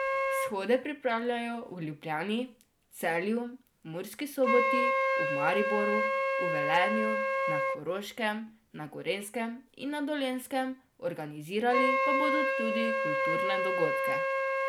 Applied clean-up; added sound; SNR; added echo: none; Wind instrument, woodwind instrument; -1 dB; none.